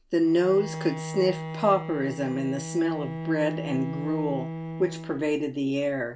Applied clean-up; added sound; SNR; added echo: none; Bowed string instrument; 9 dB; reverberation time 0.2 s.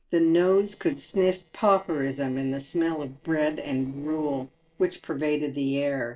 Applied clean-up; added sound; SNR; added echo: neural separator model SepFormer DNS4.